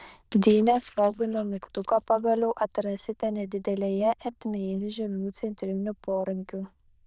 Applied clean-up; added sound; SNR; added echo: neural diffusion model UNIVERSE++.